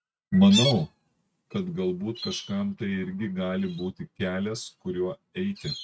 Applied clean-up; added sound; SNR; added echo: neural mask model RNNoise.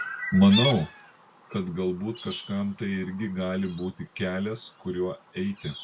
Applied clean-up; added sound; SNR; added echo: none; Chirp, tweet; 10 dB; none.